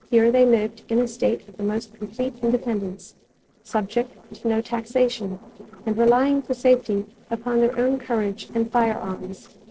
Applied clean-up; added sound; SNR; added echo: neural separator model SepFormer DNS4.